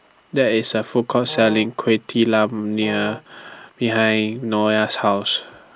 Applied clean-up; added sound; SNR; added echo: none; Brass instrument; 14 dB; none.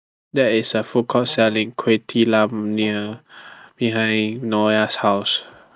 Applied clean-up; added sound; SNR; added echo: neural mask model DeepFilterNet 3.